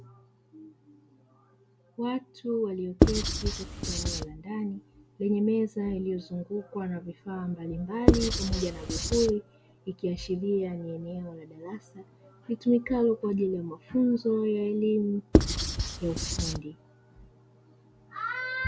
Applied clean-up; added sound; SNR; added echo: none; Writing; -5 dB; none.